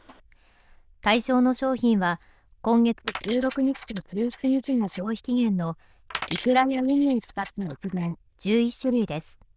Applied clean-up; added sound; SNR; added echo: neural diffusion model UNIVERSE++.